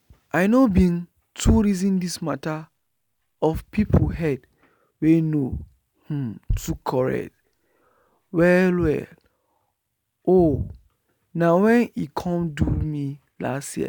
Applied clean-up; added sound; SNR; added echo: none; Bass drum; 11 dB; none.